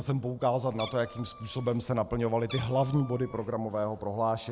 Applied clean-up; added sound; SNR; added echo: none; Meow; 17 dB; none.